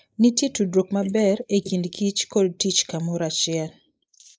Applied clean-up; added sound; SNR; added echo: neural mask model Resemble Enhance denoiser.